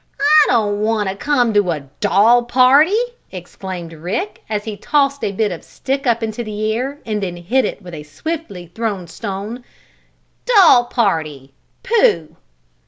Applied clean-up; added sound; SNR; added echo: none; none; none; none.